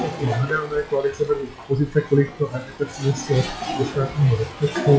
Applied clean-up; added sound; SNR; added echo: classical method WPE with log-MMSE.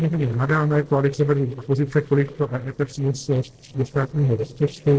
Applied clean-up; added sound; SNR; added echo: neural separator model SepFormer DNS4.